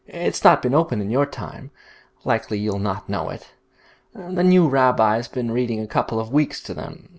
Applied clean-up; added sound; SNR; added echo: none; none; none; none.